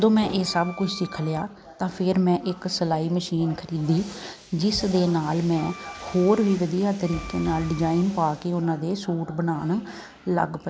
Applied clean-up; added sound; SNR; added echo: none; Bowed string instrument; 18 dB; none.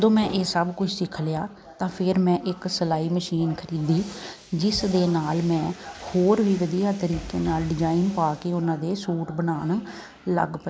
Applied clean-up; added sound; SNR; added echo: none; none; none; none.